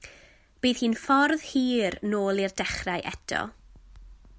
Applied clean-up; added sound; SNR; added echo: none; none; none; none.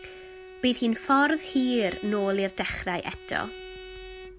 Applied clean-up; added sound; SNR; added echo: none; Bowed string instrument; 15 dB; none.